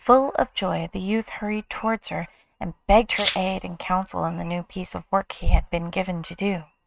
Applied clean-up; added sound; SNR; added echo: neural mask model RNNoise.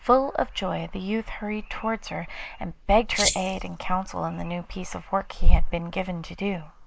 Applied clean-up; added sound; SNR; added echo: neural mask model Resemble Enhance denoiser.